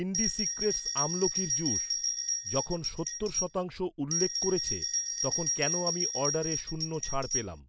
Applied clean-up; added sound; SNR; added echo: none; Bell; -1 dB; none.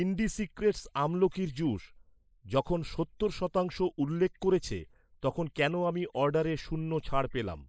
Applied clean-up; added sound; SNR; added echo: neural mask model Resemble Enhance denoiser.